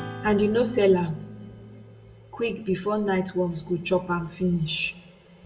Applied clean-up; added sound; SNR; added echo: none; Acoustic guitar / Strum; 17 dB; reverberation time 0.8 s.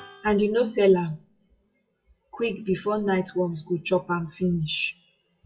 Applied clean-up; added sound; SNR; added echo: classical method WPE with log-MMSE.